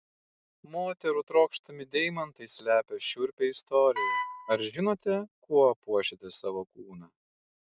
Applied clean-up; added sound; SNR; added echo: neural mask model RNNoise.